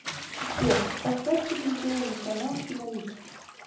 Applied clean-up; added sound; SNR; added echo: none; Bathtub (filling or washing) / Splash, splatter; 5 dB; reverberation time 0.7 s.